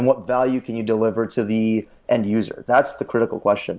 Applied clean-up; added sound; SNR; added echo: none; none; none; none.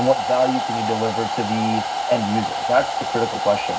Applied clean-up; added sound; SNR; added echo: none; Domestic sounds, home sounds; 2 dB; reverberation time 0.4 s.